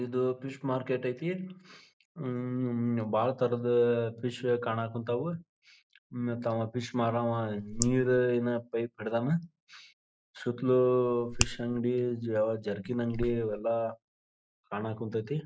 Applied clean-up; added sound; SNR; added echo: neural mask model Resemble Enhance denoiser.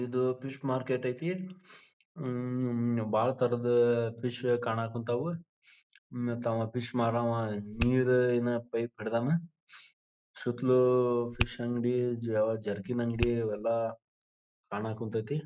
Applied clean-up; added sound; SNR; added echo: neural mask model RNNoise.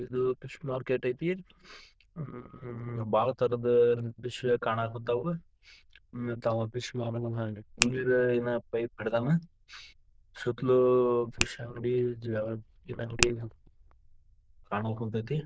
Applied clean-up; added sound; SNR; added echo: neural diffusion model UNIVERSE++.